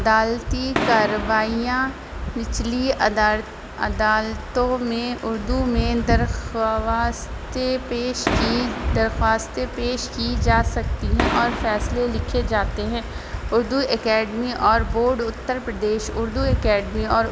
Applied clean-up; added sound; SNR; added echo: none; Fireworks; 9 dB; none.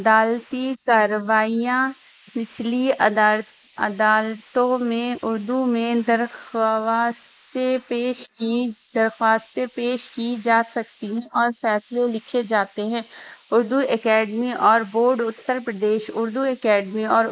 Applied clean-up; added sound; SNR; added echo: neural mask model Resemble Enhance denoiser.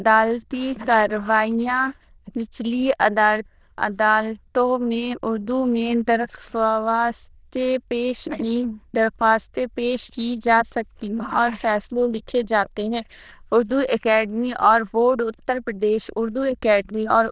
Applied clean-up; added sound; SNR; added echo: neural diffusion model UNIVERSE++.